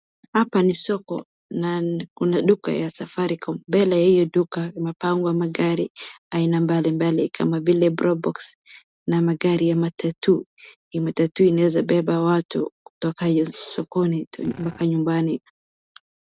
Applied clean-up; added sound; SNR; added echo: neural mask model RNNoise.